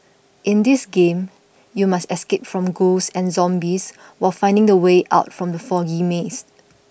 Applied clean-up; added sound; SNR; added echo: none; none; none; none.